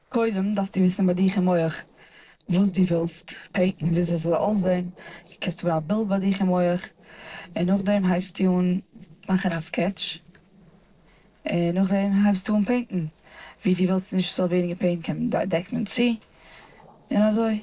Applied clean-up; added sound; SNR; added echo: neural separator model SepFormer DNS4.